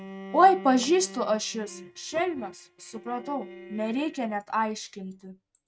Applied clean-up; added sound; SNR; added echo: neural mask model RNNoise.